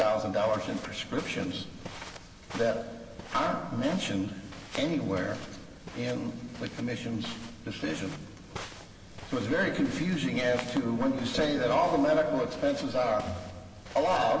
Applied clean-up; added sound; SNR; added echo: none; Walk, footsteps; 15 dB; reverberation time 2.1 s.